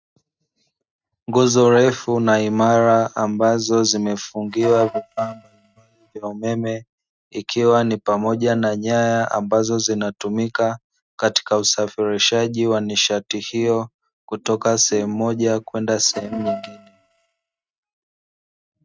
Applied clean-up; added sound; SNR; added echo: neural mask model RNNoise.